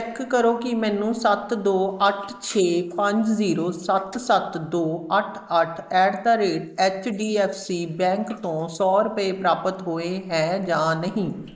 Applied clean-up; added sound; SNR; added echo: neural mask model Resemble Enhance denoiser.